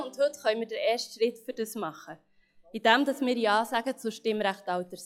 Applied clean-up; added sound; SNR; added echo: classical method log-MMSE.